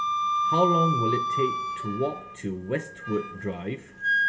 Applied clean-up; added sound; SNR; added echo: none; Wind instrument, woodwind instrument; -2 dB; reverberation time 0.3 s.